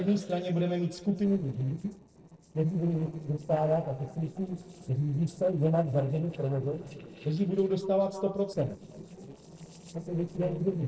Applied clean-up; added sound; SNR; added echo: neural separator model SepFormer DNS4.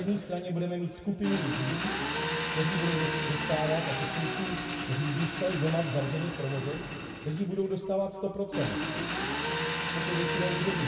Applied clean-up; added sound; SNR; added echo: none; Engine; 1 dB; reverberation time 2.3 s.